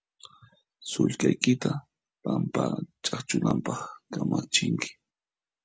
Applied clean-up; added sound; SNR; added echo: none; none; none; none.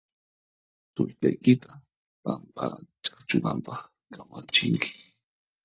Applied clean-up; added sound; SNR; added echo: neural mask model DeepFilterNet 3.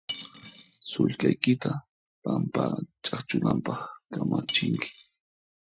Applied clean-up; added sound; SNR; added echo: classical method Wiener filter.